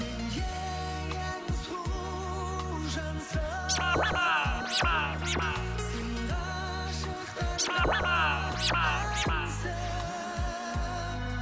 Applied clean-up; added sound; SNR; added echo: none; Scratching (performance technique); -2 dB; none.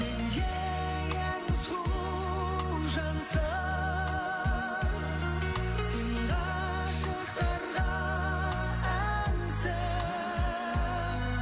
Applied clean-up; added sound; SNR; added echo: none; none; none; none.